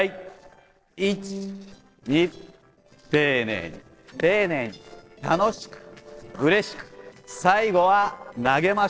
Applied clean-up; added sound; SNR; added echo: neural separator model SepFormer DNS4.